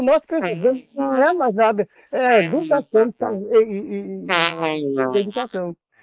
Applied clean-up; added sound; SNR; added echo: neural mask model Resemble Enhance denoiser.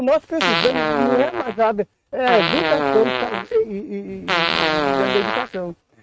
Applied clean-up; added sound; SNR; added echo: neural mask model RNNoise.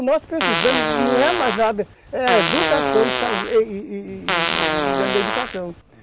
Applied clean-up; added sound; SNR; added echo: none; Fart; 0 dB; none.